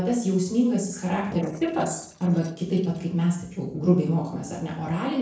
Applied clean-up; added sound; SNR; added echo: neural separator model SepFormer DNS4.